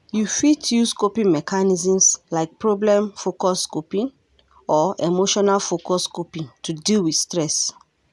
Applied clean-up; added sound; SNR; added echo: none; none; none; none.